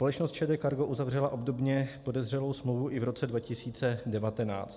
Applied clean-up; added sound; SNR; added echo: none; none; none; none.